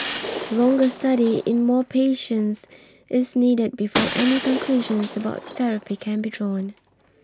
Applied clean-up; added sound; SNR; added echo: none; Shatter; 9 dB; none.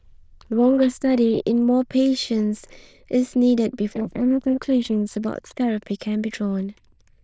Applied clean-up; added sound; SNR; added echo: neural diffusion model UNIVERSE++.